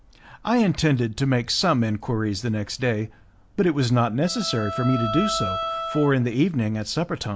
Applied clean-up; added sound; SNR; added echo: none; Bowed string instrument; 7 dB; none.